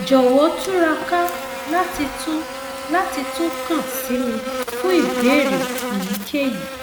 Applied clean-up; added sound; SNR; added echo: none; Buzz; 6 dB; none.